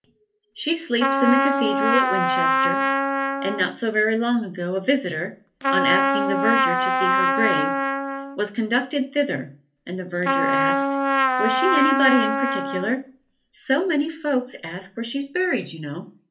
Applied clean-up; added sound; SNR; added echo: none; Trumpet; -3 dB; reverberation time 0.3 s.